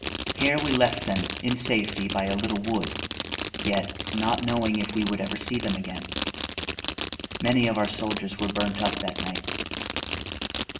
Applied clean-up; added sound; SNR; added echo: none; Fireworks; 4 dB; reverberation time 1.1 s.